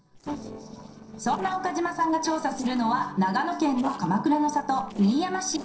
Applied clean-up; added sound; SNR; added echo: neural separator model SepFormer DNS4.